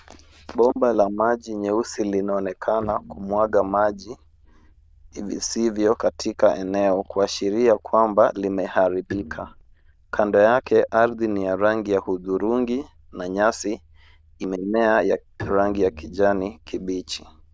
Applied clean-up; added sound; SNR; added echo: neural diffusion model UNIVERSE++.